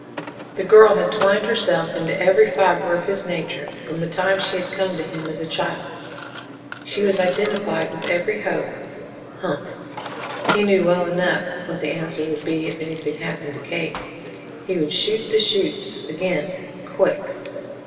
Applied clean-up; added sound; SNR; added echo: none; Mechanisms; 12 dB; reverberation time 2.6 s.